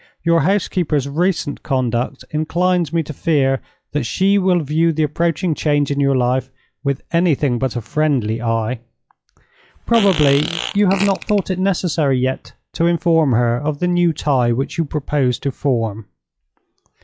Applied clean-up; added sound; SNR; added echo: classical method log-MMSE.